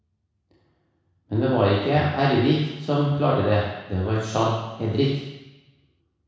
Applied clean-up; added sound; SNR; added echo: none; none; none; reverberation time 1.1 s.